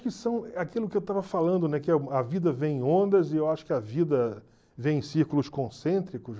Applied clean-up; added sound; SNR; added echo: none; none; none; none.